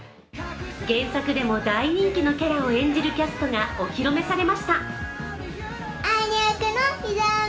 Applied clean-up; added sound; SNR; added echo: none; none; none; reverberation time 1.9 s.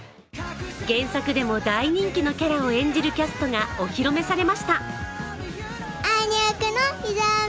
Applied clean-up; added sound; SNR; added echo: none; none; none; none.